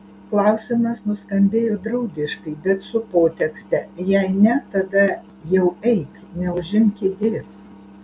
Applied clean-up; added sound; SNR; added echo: none; none; none; none.